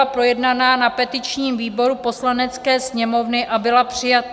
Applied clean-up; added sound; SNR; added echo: none; none; none; none.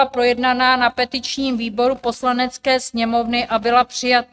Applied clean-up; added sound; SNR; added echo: neural mask model RNNoise.